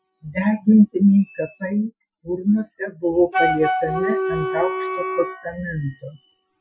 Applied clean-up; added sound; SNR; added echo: classical method Wiener filter.